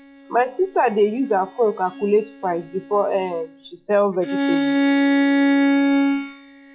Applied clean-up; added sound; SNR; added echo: classical method log-MMSE.